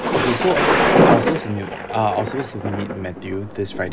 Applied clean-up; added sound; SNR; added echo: none; Thunder; -4 dB; none.